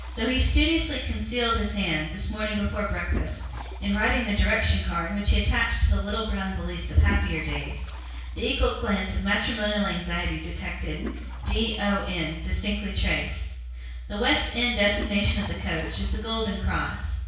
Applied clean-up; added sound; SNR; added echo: none; Toilet flush; 20 dB; reverberation time 0.6 s.